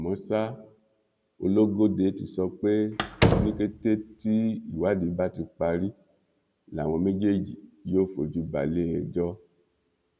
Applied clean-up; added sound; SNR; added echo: none; Slam; -1 dB; none.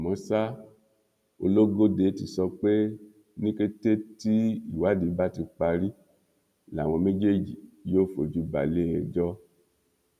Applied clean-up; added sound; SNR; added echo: none; none; none; none.